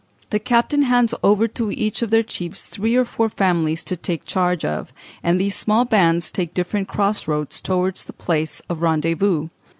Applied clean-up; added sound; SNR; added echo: none; none; none; none.